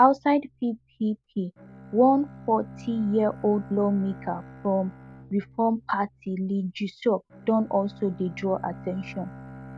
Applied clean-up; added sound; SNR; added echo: none; Bowed string instrument; 18 dB; none.